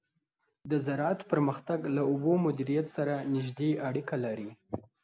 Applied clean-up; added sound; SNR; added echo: none; none; none; none.